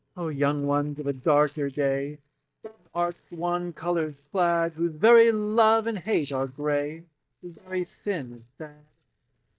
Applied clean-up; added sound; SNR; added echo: neural mask model DeepFilterNet 3.